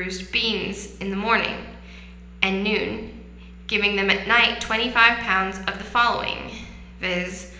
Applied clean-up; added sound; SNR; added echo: none; none; none; reverberation time 0.9 s.